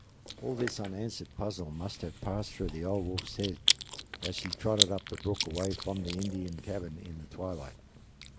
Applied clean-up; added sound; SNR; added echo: none; Chewing, mastication; 1 dB; none.